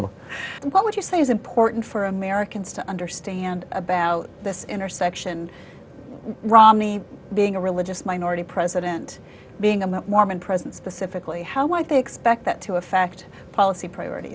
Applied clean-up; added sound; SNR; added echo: none; none; none; none.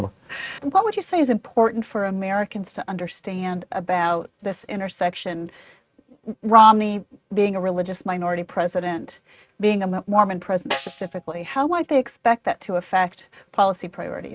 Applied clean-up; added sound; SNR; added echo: neural mask model RNNoise.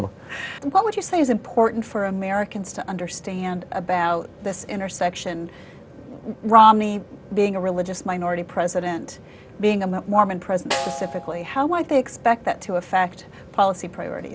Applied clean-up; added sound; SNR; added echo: none; Snare drum; 11 dB; none.